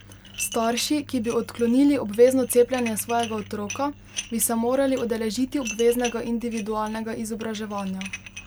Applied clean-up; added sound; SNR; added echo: none; Dishes, pots, and pans; 16 dB; none.